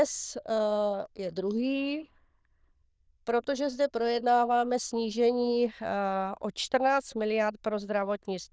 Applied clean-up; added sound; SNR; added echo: neural diffusion model UNIVERSE++.